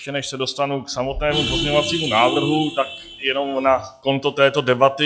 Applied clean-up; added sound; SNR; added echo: classical method log-MMSE.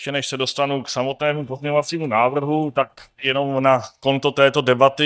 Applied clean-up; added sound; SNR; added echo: neural mask model DeepFilterNet 3.